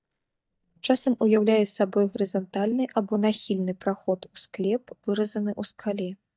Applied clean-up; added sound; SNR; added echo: neural mask model DeepFilterNet 3.